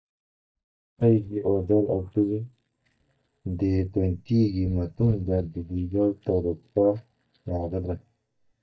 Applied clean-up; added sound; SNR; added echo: neural mask model DeepFilterNet 3.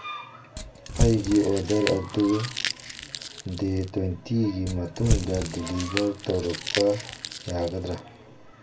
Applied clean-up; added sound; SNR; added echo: none; Crumpling, crinkling / Crushing; 5 dB; reverberation time 0.2 s.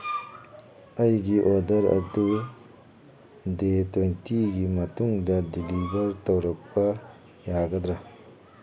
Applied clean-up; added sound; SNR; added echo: none; none; none; none.